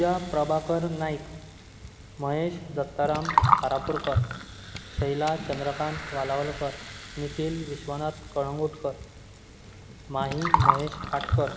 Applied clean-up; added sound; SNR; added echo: none; Gurgling; 0 dB; none.